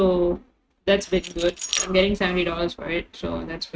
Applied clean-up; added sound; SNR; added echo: neural mask model RNNoise.